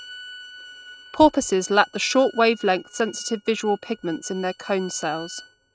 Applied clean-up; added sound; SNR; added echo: neural mask model RNNoise.